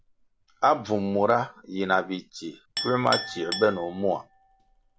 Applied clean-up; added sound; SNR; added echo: none; Chink, clink; 13 dB; none.